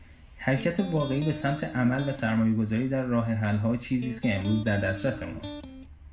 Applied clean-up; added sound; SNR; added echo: none; Electric guitar; 12 dB; reverberation time 0.4 s.